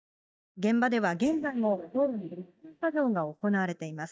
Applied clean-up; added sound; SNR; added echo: neural mask model DeepFilterNet 3.